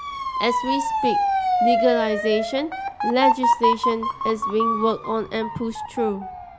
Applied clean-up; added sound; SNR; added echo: none; Motor vehicle (road) / Siren; -1 dB; none.